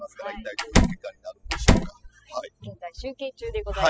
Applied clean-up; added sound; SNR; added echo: classical method spectral subtraction.